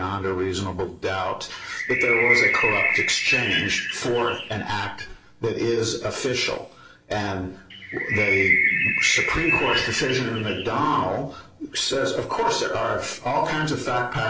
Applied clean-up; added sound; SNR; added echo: none; Bird; -2 dB; reverberation time 0.7 s.